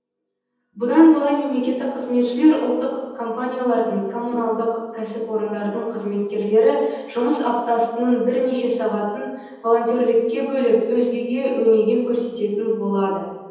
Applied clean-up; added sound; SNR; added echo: none; none; none; reverberation time 1.1 s.